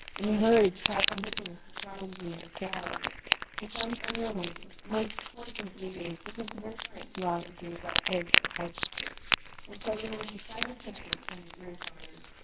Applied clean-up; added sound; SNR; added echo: neural separator model SepFormer WHAMR!.